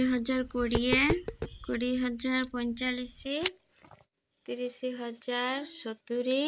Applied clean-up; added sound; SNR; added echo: none; Tap; 8 dB; none.